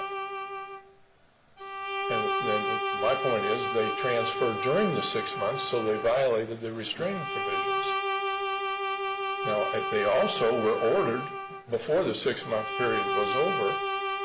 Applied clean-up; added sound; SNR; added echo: none; Bowed string instrument; 2 dB; none.